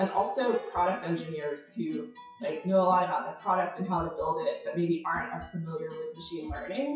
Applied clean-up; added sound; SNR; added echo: classical method WPE with log-MMSE.